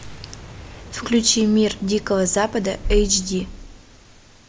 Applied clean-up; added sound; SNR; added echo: none; Boom; 18 dB; none.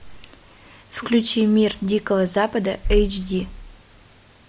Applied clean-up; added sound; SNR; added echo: none; none; none; none.